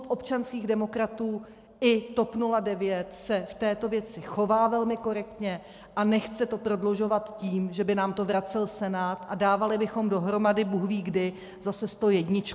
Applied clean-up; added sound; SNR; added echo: none; none; none; none.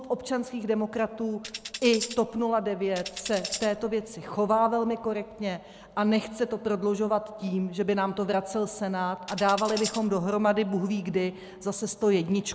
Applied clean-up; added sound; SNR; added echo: none; Tambourine; 11 dB; none.